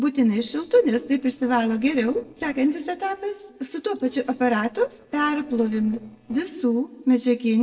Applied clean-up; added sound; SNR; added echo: neural separator model SepFormer DNS4.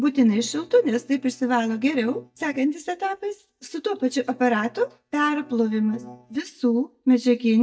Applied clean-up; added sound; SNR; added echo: neural mask model DeepFilterNet 3.